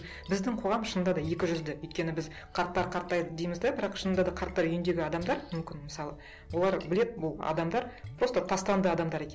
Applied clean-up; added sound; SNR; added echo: none; Splash, splatter; 18 dB; none.